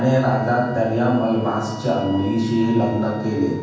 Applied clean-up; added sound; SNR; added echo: none; Wind instrument, woodwind instrument; 18 dB; reverberation time 1.2 s.